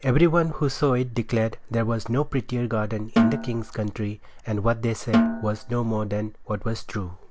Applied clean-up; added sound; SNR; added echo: none; Snare drum; 2 dB; none.